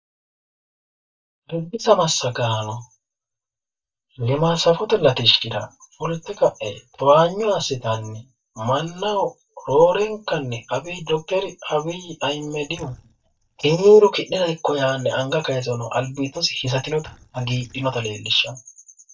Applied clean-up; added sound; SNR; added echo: neural mask model DeepFilterNet 3.